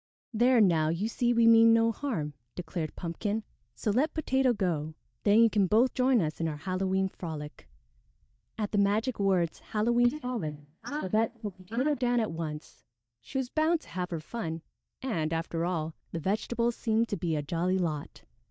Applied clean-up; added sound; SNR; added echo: neural mask model DeepFilterNet 3.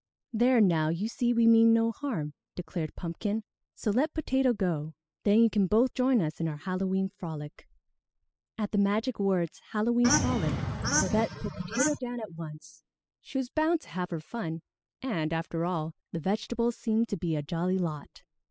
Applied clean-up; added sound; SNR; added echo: classical method spectral subtraction.